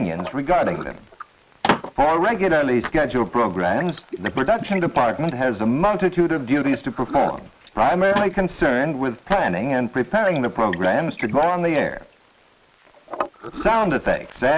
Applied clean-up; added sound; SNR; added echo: neural mask model Resemble Enhance denoiser.